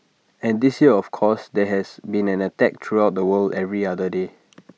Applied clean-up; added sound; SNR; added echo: none; none; none; none.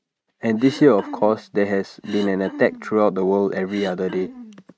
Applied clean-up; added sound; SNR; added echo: neural mask model RNNoise.